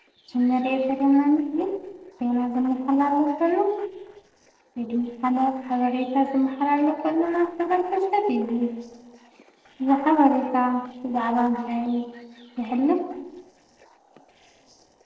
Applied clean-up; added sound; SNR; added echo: neural separator model SepFormer DNS4.